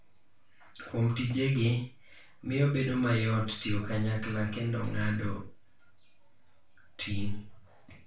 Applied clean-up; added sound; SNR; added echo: none; none; none; reverberation time 0.3 s.